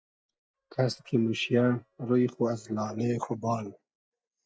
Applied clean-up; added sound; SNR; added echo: neural mask model DeepFilterNet 3.